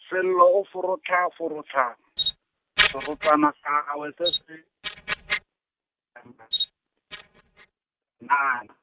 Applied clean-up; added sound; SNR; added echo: neural mask model RNNoise.